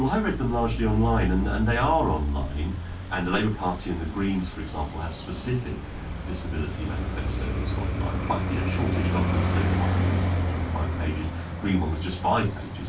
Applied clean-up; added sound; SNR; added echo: none; Traffic noise, roadway noise; 1 dB; reverberation time 0.2 s.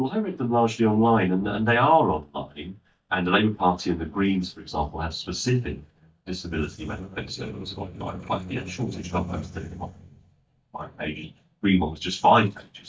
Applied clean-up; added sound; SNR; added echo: neural mask model DeepFilterNet 3.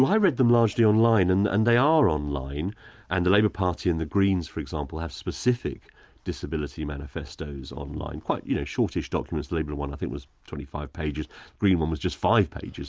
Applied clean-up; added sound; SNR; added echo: none; none; none; none.